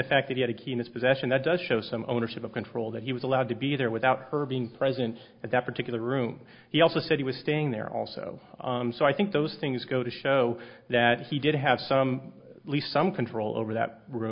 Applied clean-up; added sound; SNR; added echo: none; none; none; none.